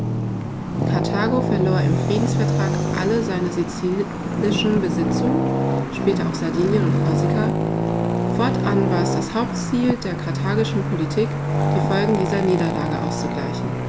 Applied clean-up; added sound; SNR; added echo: none; Traffic noise, roadway noise; -2 dB; none.